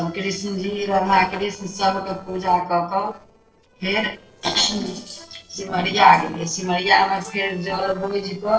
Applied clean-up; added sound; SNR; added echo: neural separator model SepFormer DNS4.